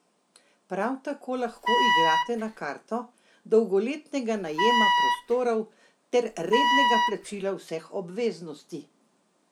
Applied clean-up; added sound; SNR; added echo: none; Wind instrument, woodwind instrument; -4 dB; none.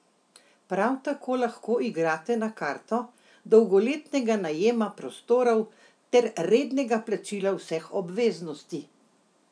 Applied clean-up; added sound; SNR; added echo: none; none; none; none.